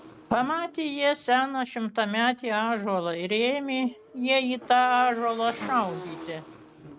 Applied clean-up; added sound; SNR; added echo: none; Motorcycle / Engine; 18 dB; none.